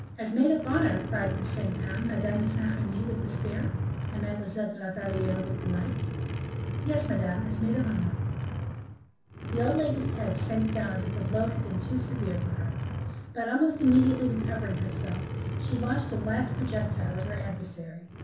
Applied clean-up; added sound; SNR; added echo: none; Truck; 1 dB; reverberation time 0.6 s.